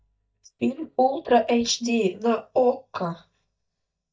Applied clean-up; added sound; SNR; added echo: neural mask model DeepFilterNet 3.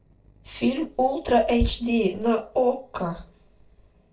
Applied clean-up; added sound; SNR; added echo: neural separator model SepFormer DNS4.